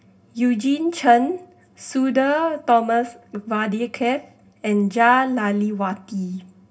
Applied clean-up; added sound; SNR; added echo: none; none; none; reverberation time 0.4 s.